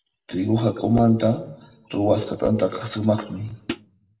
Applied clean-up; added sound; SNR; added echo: none; Hi-hat; 9 dB; reverberation time 0.7 s.